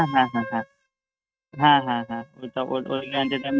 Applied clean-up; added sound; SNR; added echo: neural mask model RNNoise.